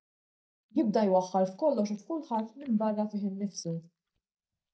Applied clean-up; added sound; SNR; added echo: neural mask model DeepFilterNet 3.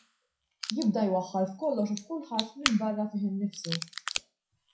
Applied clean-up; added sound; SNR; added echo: classical method WPE with log-MMSE.